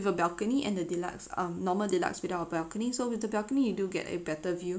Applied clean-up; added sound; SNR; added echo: none; none; none; none.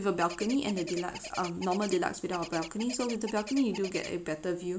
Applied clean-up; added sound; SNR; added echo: none; Bird; 12 dB; none.